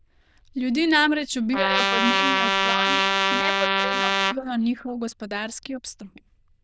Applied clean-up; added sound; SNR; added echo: neural diffusion model UNIVERSE++.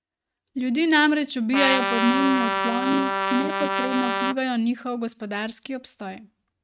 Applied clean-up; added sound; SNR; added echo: neural mask model RNNoise.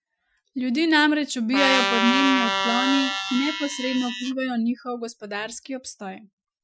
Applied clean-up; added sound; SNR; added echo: classical method Wiener filter.